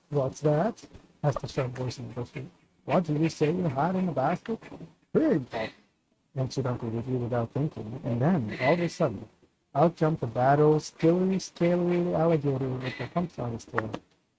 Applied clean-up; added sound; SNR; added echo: neural mask model RNNoise.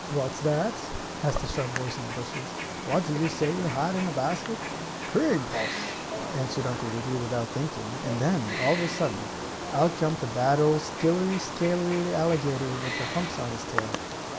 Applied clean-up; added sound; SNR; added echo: none; Wild animals; 5 dB; none.